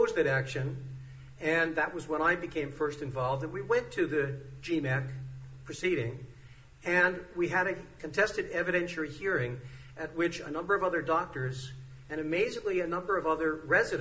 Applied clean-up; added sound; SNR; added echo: none; none; none; none.